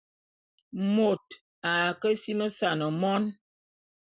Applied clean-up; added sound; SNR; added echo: none; none; none; none.